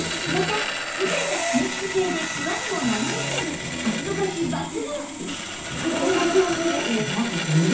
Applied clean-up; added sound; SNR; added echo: none; Sawing; 3 dB; reverberation time 0.6 s.